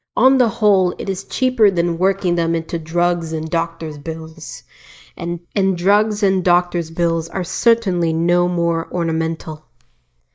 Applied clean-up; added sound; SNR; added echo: neural mask model DeepFilterNet 3.